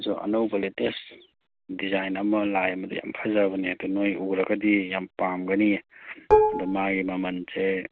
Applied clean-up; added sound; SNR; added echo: none; Dishes, pots, and pans; -3 dB; none.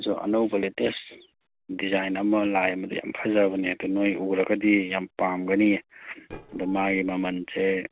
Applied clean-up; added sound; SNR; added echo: neural separator model SepFormer DNS4.